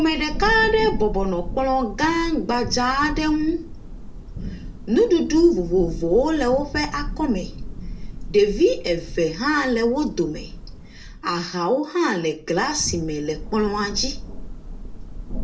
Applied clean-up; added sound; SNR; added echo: none; Thunder / Rain; 9 dB; reverberation time 0.2 s.